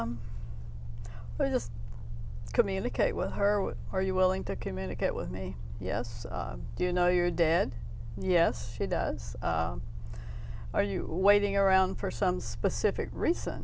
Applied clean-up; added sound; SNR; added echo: none; none; none; none.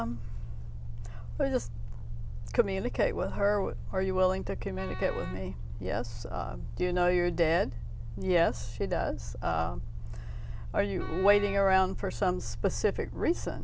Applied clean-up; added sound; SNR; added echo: none; Wind instrument, woodwind instrument; 17 dB; none.